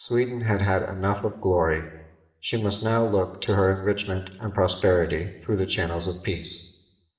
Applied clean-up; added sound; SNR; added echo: none; none; none; reverberation time 0.8 s.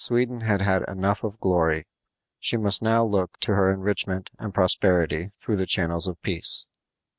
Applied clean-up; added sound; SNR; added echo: none; none; none; none.